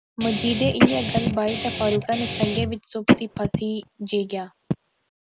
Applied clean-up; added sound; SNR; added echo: none; Guitar + Telephone; -2 dB; none.